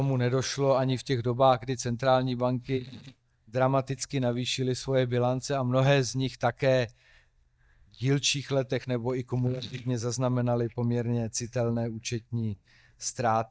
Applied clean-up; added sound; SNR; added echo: neural mask model DeepFilterNet 3.